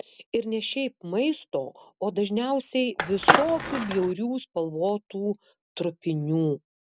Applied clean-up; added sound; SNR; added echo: none; Skateboard; -3 dB; none.